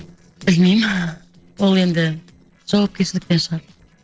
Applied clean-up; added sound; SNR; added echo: neural separator model SepFormer DNS4.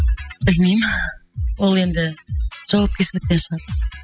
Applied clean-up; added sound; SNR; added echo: classical method spectral subtraction.